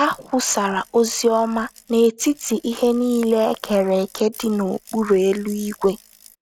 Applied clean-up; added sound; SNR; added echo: neural mask model RNNoise.